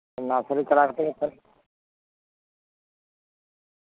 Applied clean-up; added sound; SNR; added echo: none; none; none; none.